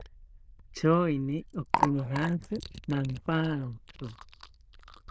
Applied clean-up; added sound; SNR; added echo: neural diffusion model UNIVERSE++.